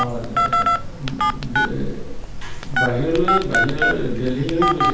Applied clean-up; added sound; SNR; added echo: none; Telephone; -3 dB; reverberation time 0.8 s.